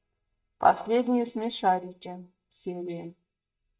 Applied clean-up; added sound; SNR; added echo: neural mask model DeepFilterNet 3.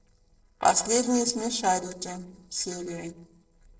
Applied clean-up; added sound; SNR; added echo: neural separator model SepFormer DNS4.